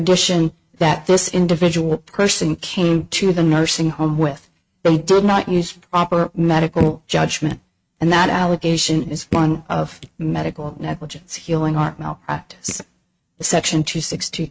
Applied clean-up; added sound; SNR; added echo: neural mask model RNNoise.